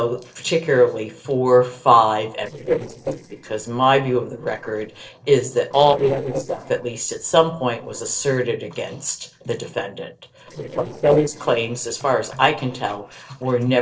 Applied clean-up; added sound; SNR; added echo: neural separator model SepFormer DNS4.